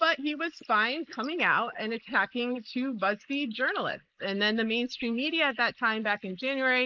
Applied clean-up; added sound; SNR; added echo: neural mask model Resemble Enhance denoiser.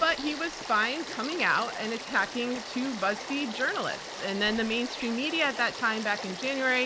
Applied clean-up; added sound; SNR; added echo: none; Stream / Frog; 9 dB; none.